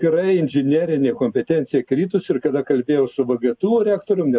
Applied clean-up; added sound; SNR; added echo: none; none; none; none.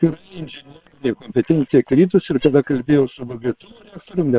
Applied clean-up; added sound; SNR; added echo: neural separator model SepFormer WHAM!.